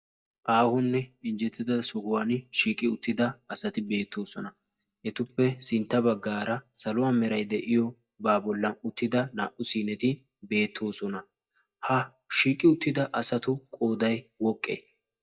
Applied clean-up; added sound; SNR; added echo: neural mask model DeepFilterNet 3.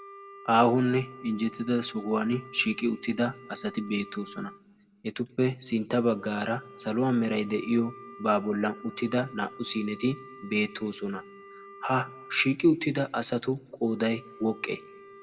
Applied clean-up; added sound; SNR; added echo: none; Wind instrument, woodwind instrument; 19 dB; reverberation time 0.7 s.